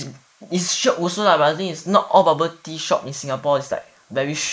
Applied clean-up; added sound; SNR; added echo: neural mask model Resemble Enhance denoiser.